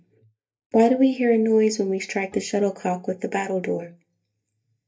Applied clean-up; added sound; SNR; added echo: neural mask model DeepFilterNet 3.